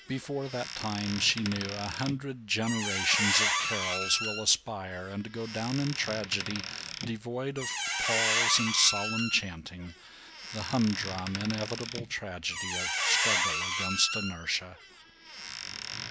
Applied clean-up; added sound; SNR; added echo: none; Squeak; 1 dB; none.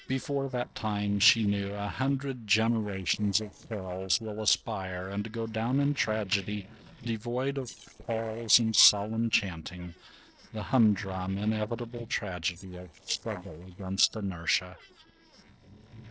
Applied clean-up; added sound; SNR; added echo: neural separator model SepFormer DNS4.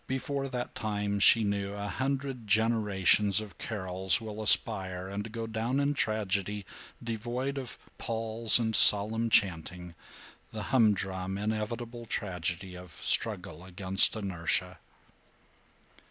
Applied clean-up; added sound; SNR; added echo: none; none; none; none.